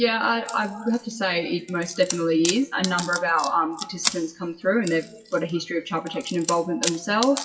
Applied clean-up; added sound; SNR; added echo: classical method WPE with log-MMSE.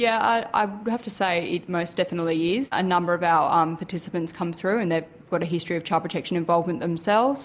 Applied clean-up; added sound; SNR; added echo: none; none; none; none.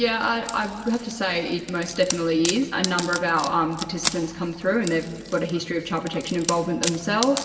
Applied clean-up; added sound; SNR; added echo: none; Wood; 10 dB; reverberation time 1.9 s.